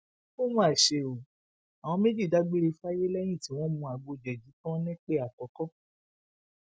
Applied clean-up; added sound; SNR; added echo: none; none; none; none.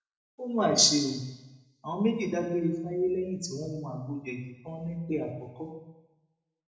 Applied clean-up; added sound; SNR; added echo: none; none; none; reverberation time 0.9 s.